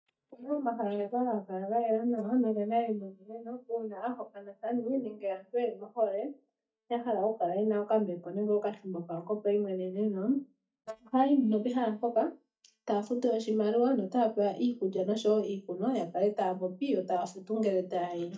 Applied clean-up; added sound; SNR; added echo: neural mask model DeepFilterNet 3.